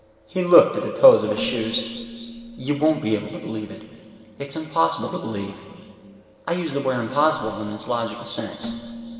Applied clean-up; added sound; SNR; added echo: none; Keyboard (musical); 17 dB; reverberation time 2.3 s.